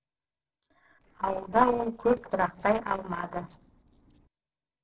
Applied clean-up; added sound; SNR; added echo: neural separator model SepFormer DNS4.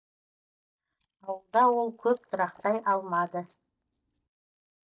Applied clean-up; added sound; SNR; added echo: neural mask model DeepFilterNet 3.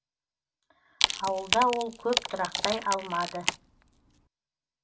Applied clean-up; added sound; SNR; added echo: none; Wood; 1 dB; reverberation time 0.2 s.